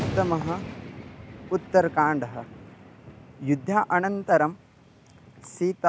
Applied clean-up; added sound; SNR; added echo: none; Thunder; 13 dB; none.